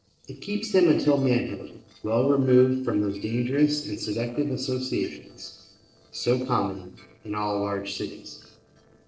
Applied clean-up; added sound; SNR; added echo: neural separator model SepFormer DNS4.